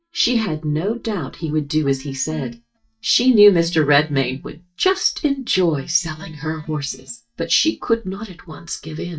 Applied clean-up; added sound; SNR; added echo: neural mask model DeepFilterNet 3.